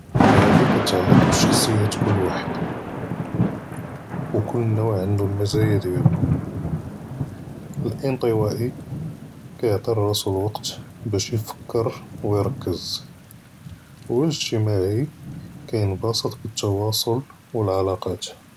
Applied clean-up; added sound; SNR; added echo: none; Thunder / Rain; 0 dB; none.